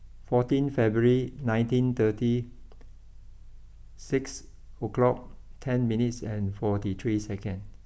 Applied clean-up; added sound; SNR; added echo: none; none; none; none.